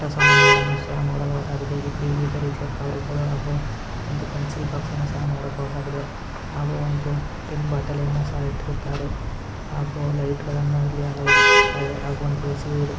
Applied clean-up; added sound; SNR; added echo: none; Traffic noise, roadway noise / Vehicle horn, car horn, honking; -2 dB; none.